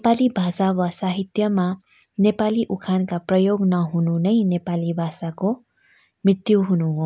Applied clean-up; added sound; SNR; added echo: none; none; none; none.